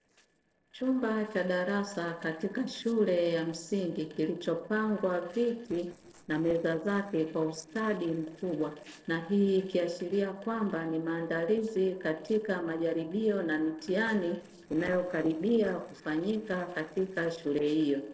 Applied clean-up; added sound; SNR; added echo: neural separator model SepFormer DNS4.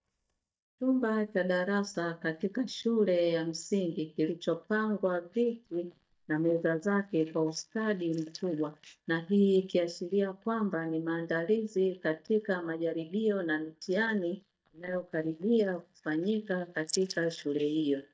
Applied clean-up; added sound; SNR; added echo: neural mask model DeepFilterNet 3.